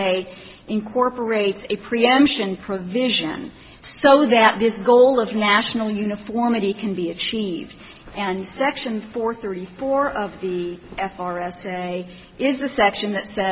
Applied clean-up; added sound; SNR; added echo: none; none; none; none.